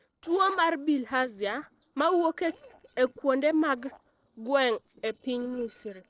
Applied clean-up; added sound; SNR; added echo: neural separator model SepFormer DNS4.